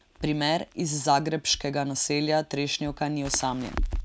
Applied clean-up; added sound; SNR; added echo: none; Crackle; 9 dB; none.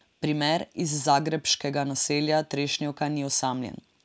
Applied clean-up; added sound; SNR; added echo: none; none; none; none.